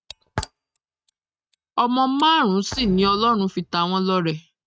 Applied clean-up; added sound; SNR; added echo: neural mask model RNNoise.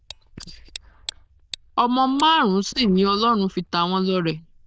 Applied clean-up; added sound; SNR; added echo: neural diffusion model UNIVERSE++.